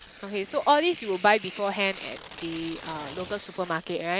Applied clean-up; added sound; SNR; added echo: none; Tearing; 16 dB; none.